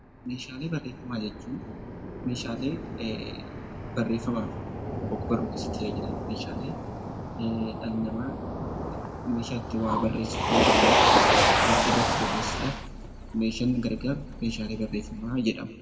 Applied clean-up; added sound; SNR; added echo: none; Motor vehicle (road); -3 dB; reverberation time 1.1 s.